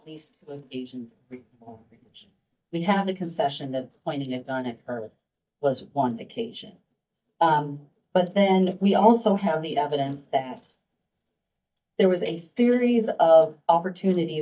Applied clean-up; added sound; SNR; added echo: neural mask model DeepFilterNet 3.